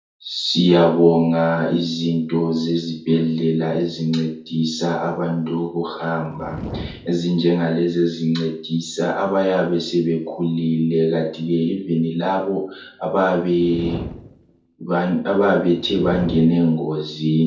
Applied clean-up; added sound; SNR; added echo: none; Fire; 15 dB; reverberation time 0.6 s.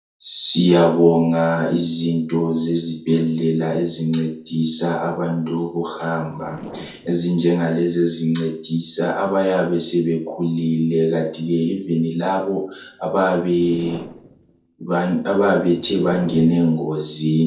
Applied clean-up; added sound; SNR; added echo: neural separator model SepFormer DNS4.